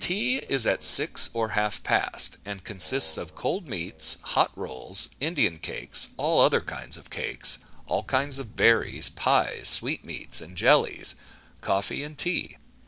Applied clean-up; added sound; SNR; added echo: none; Crow; 18 dB; none.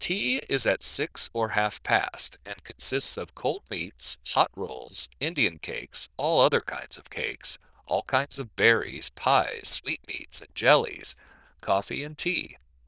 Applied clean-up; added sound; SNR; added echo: neural diffusion model UNIVERSE++.